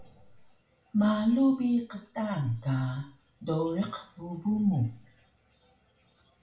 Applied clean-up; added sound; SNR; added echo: none; none; none; reverberation time 0.4 s.